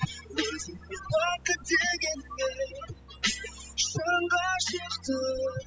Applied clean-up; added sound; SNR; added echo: classical method spectral subtraction.